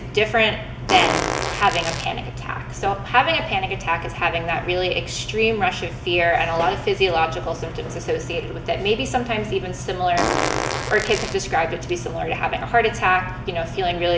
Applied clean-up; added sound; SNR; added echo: none; Fart; 4 dB; none.